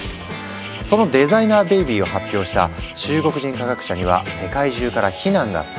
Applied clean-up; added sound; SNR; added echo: none; none; none; none.